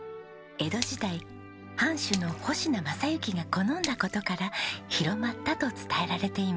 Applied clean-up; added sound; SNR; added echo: none; Splash, splatter; 11 dB; none.